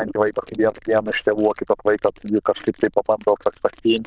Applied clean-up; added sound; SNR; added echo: neural diffusion model UNIVERSE++.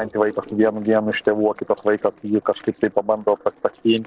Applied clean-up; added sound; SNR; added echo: neural separator model SepFormer DNS4.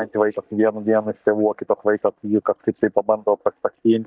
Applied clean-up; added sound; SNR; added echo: neural mask model DeepFilterNet 3.